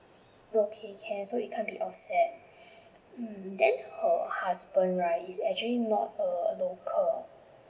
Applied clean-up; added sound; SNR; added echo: none; none; none; none.